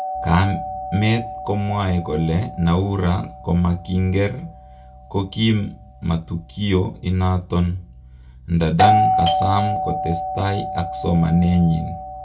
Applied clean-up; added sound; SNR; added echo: none; Doorbell; 5 dB; reverberation time 0.2 s.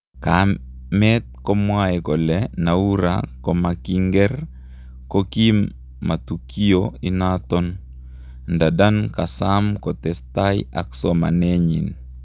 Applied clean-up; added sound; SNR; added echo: none; none; none; none.